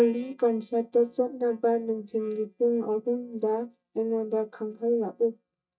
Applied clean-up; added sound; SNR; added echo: neural mask model DeepFilterNet 3.